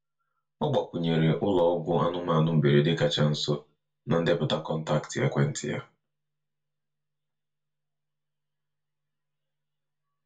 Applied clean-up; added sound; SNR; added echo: none; none; none; reverberation time 0.2 s.